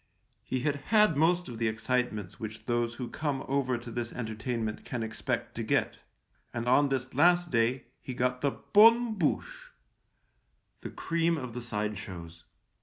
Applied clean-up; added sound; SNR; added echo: none; none; none; none.